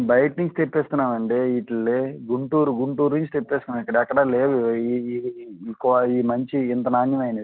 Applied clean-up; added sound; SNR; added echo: none; none; none; none.